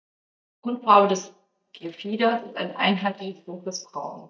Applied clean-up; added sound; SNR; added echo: neural mask model DeepFilterNet 3.